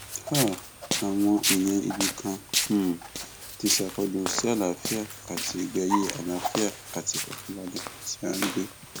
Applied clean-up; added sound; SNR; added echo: none; Walk, footsteps; 4 dB; none.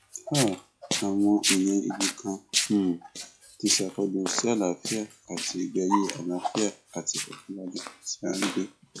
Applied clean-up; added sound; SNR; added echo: classical method log-MMSE.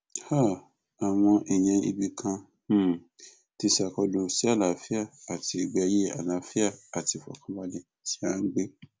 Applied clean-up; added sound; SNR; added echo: none; none; none; none.